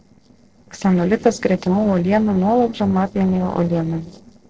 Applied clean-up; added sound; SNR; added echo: neural separator model SepFormer DNS4.